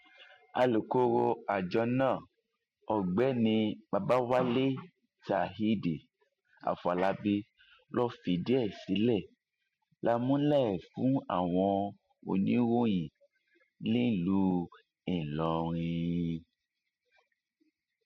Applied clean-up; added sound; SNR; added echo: none; none; none; none.